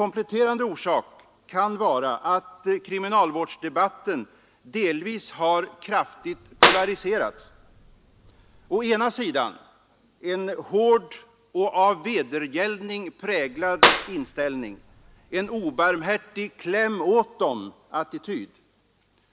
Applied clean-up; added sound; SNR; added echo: none; Clapping; 0 dB; none.